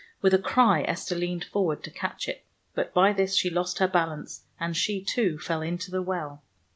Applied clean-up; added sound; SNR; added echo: none; none; none; none.